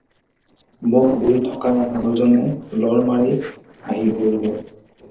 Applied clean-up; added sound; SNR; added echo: neural separator model SepFormer DNS4.